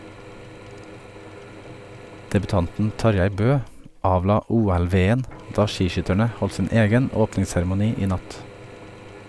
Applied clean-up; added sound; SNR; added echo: none; Drill / Mechanisms; 19 dB; none.